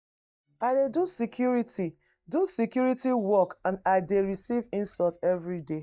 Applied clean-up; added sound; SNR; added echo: neural mask model DeepFilterNet 3.